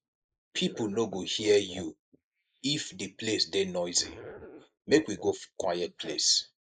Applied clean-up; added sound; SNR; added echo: neural mask model Resemble Enhance denoiser.